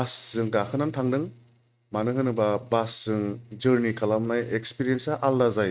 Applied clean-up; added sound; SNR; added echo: neural mask model RNNoise.